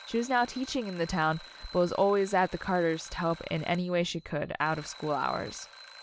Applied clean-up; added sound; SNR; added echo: none; Alarm; 19 dB; none.